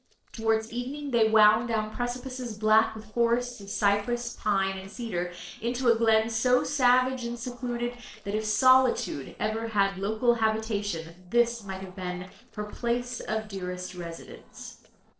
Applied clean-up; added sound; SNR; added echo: neural separator model SepFormer DNS4.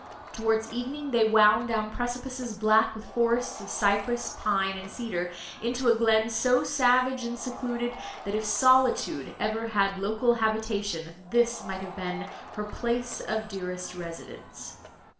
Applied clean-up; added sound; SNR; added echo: none; Crowd; 17 dB; reverberation time 0.5 s.